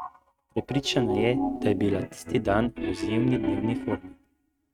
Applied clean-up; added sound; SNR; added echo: neural mask model RNNoise.